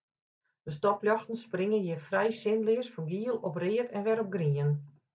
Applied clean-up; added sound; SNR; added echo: none; none; none; none.